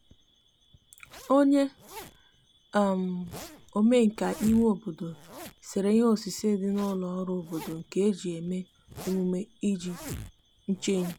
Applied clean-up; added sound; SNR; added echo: none; Zipper (clothing); 19 dB; none.